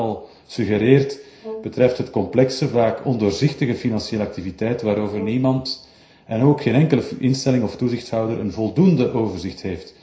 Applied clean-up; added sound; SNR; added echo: none; Brass instrument; 19 dB; reverberation time 0.5 s.